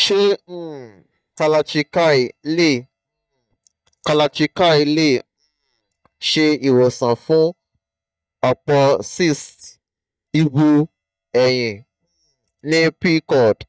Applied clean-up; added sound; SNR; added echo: neural mask model DeepFilterNet 3.